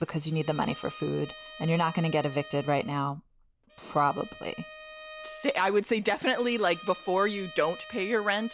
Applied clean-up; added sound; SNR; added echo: none; Bowed string instrument; 17 dB; none.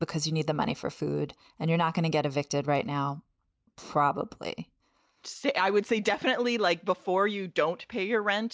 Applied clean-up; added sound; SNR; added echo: none; none; none; none.